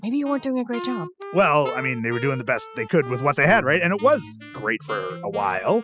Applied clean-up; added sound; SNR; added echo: classical method spectral subtraction.